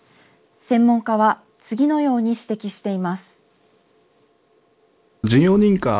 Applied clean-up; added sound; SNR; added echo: none; none; none; none.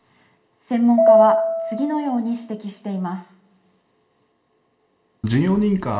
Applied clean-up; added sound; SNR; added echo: none; Piano; -5 dB; reverberation time 0.9 s.